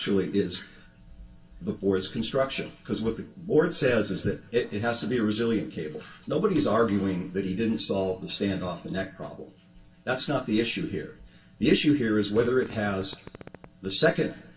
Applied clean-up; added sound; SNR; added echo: none; Fart; 17 dB; reverberation time 0.1 s.